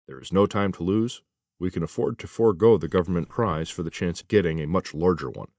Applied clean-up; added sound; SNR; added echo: neural mask model DeepFilterNet 3.